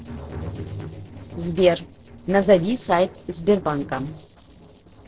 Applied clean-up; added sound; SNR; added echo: neural separator model SepFormer DNS4.